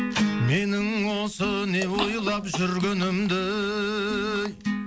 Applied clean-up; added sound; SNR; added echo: none; Chewing, mastication / Cough; 13 dB; none.